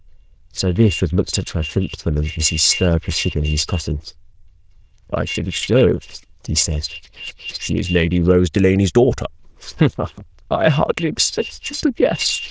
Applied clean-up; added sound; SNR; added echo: neural diffusion model UNIVERSE++.